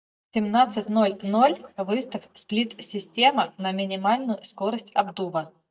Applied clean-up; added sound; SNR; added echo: neural mask model DeepFilterNet 3.